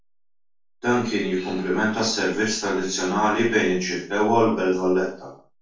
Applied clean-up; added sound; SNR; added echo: none; none; none; reverberation time 0.3 s.